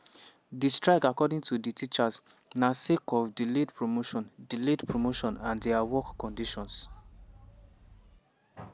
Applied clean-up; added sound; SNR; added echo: none; Boom; 18 dB; none.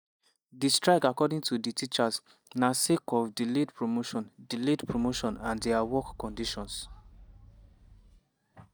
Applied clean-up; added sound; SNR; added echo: neural mask model DeepFilterNet 3.